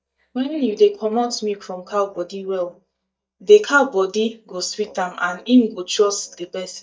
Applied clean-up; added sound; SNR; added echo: neural mask model DeepFilterNet 3.